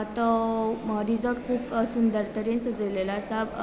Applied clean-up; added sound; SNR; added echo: none; none; none; none.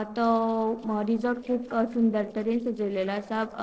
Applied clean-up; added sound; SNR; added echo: neural separator model SepFormer DNS4.